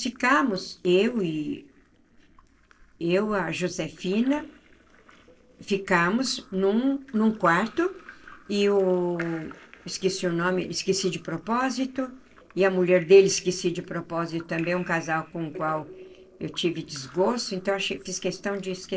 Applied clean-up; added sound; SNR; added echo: neural separator model SepFormer DNS4.